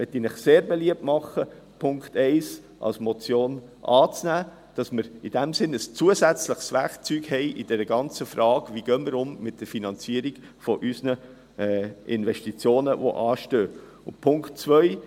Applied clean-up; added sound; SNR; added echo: none; none; none; none.